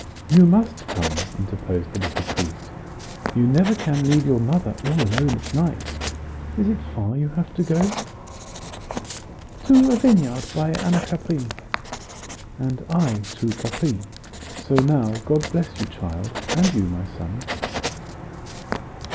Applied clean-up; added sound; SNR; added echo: none; Writing; 9 dB; none.